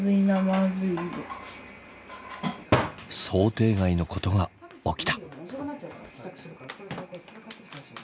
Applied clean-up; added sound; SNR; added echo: none; none; none; none.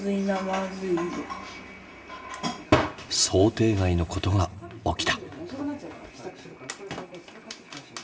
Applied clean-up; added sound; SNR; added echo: none; none; none; reverberation time 0.6 s.